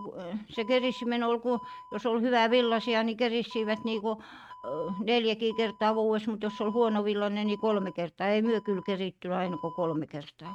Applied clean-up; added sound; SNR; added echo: neural mask model RNNoise.